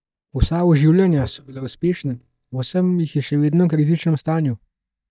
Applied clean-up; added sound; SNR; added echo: neural mask model DeepFilterNet 3.